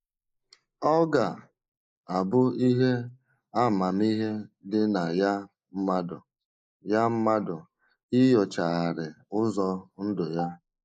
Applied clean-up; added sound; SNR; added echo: neural mask model Resemble Enhance denoiser.